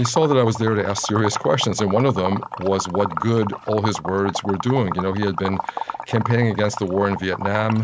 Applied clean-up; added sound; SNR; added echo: none; Liquid; 9 dB; none.